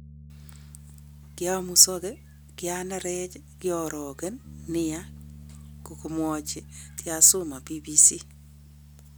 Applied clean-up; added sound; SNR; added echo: none; Bass guitar; 19 dB; none.